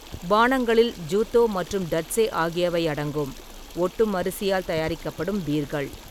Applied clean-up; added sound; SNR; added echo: none; Stream; 19 dB; none.